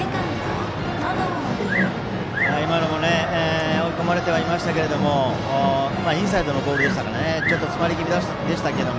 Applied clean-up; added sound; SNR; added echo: none; Bird vocalization, bird call, bird song; 11 dB; none.